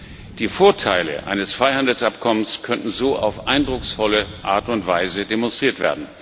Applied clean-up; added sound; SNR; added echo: none; Thunder / Rain; 19 dB; none.